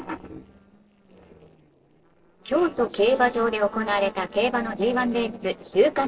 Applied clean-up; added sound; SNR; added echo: neural separator model SepFormer DNS4.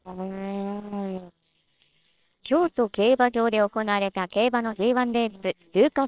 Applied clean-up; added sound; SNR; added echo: neural separator model SepFormer WHAMR!.